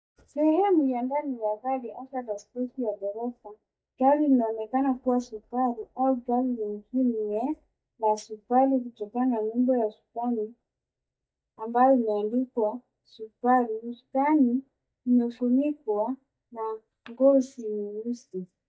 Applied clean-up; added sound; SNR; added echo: neural mask model DeepFilterNet 3.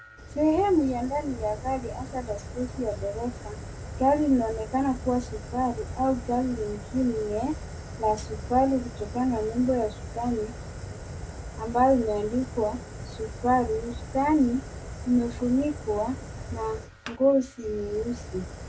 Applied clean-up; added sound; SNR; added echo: none; Fire; 11 dB; none.